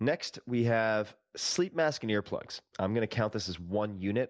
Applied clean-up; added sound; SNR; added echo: none; none; none; none.